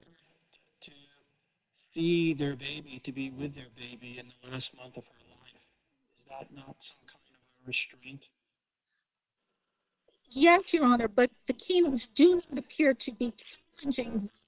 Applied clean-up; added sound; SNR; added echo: neural separator model SepFormer WHAM!.